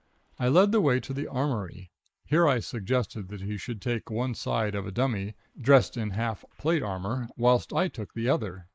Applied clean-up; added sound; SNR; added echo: neural mask model Resemble Enhance denoiser.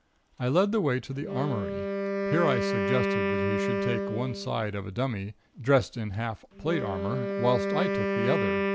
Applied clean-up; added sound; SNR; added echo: none; Wind instrument, woodwind instrument; 1 dB; none.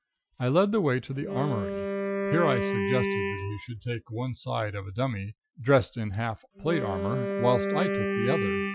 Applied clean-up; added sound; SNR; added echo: classical method Wiener filter.